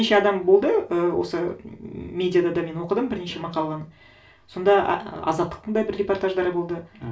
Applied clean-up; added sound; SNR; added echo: none; none; none; reverberation time 0.3 s.